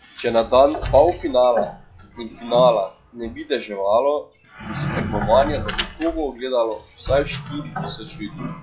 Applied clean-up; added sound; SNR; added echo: classical method log-MMSE.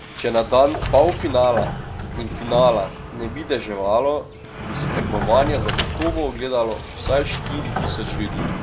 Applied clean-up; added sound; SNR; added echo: none; Sliding door; 5 dB; none.